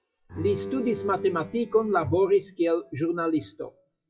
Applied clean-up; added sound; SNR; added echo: classical method WPE with log-MMSE.